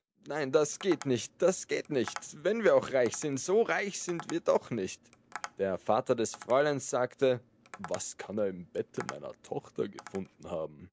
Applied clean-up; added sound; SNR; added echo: none; Tap; 19 dB; none.